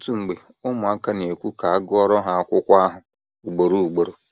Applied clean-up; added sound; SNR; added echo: none; none; none; none.